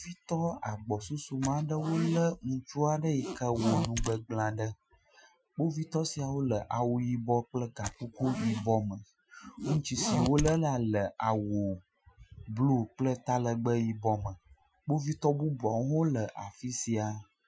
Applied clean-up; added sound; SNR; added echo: classical method Wiener filter.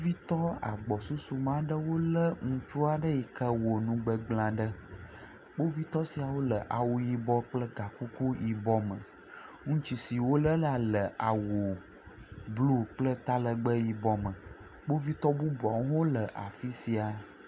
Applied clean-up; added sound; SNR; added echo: none; none; none; none.